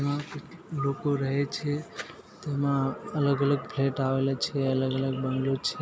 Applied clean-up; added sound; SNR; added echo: none; none; none; none.